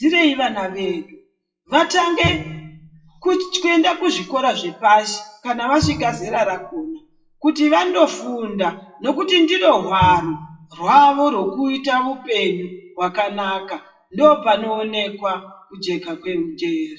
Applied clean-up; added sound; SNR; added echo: classical method WPE with log-MMSE.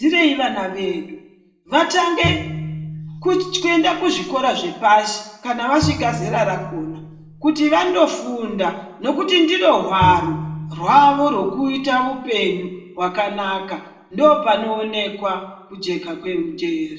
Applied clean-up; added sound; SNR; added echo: none; Bowed string instrument; 10 dB; reverberation time 0.7 s.